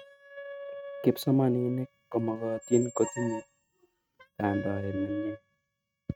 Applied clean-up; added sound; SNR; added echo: neural mask model RNNoise.